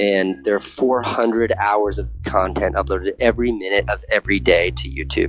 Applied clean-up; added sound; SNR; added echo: classical method log-MMSE.